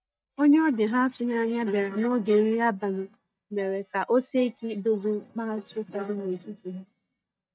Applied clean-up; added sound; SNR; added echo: neural mask model DeepFilterNet 3.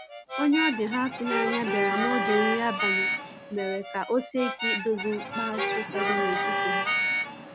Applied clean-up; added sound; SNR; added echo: none; Harmonica + Traffic noise, roadway noise / Vehicle horn, car horn, honking; 0 dB; none.